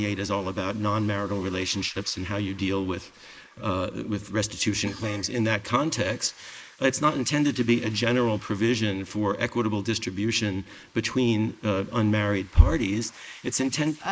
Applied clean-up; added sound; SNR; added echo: neural mask model Resemble Enhance denoiser.